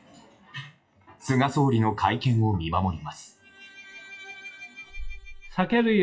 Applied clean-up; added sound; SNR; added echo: classical method WPE with log-MMSE.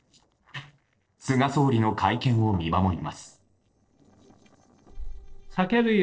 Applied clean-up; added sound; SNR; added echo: neural separator model SepFormer DNS4.